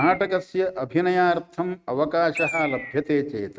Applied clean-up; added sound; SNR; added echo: neural mask model RNNoise.